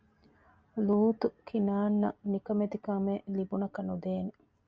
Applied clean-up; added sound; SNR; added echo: none; none; none; none.